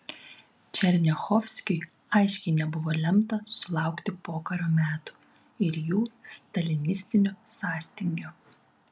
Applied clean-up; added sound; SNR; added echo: none; none; none; none.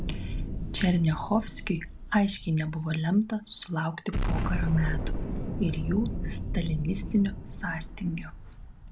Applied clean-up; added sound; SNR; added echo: none; Explosion; 3 dB; none.